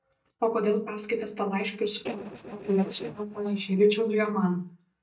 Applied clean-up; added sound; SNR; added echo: neural mask model DeepFilterNet 3.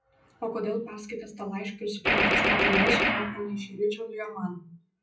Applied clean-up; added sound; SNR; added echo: classical method WPE with log-MMSE.